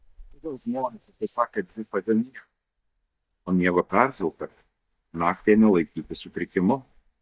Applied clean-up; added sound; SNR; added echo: neural mask model DeepFilterNet 3.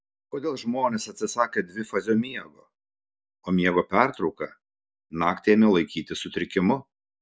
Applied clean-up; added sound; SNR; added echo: none; none; none; none.